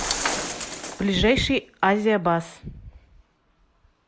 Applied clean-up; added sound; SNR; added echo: none; Shatter; 9 dB; none.